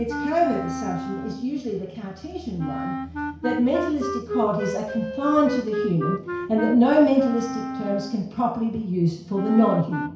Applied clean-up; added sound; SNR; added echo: none; Wind instrument, woodwind instrument; 8 dB; reverberation time 0.6 s.